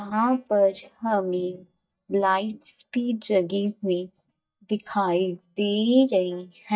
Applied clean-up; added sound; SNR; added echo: neural mask model DeepFilterNet 3.